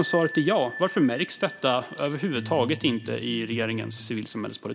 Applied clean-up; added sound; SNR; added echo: none; Bell + Electric guitar; 12 dB; none.